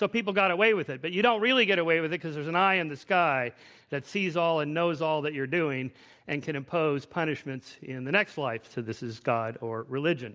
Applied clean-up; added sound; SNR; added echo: none; none; none; none.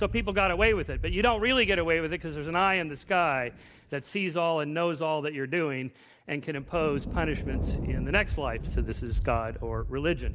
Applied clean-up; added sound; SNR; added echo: none; Thunder; 6 dB; none.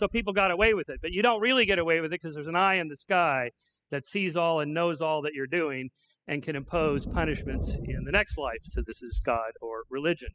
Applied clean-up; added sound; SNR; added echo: classical method spectral subtraction.